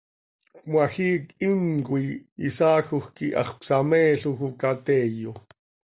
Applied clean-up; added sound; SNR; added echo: none; none; none; none.